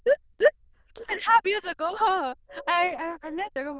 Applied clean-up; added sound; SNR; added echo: neural diffusion model UNIVERSE++.